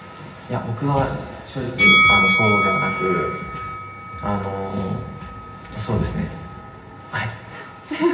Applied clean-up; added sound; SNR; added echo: none; Bell; -1 dB; reverberation time 0.4 s.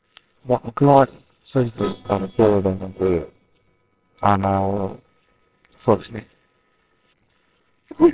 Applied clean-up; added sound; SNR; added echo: neural separator model SepFormer WHAMR!.